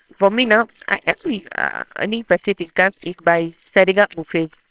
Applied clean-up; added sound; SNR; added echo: neural separator model SepFormer WHAMR!.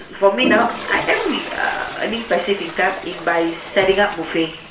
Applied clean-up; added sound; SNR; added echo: none; Toilet flush; 9 dB; reverberation time 0.4 s.